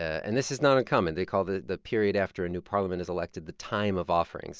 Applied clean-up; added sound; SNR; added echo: none; none; none; none.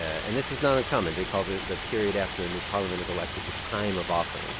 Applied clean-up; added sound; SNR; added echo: none; Stream; 5 dB; none.